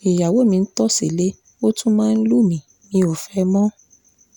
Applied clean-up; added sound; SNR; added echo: none; none; none; none.